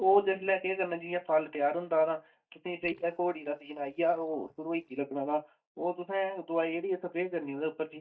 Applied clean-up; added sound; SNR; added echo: neural mask model DeepFilterNet 3.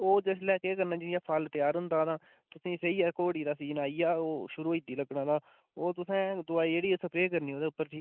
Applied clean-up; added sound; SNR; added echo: none; none; none; none.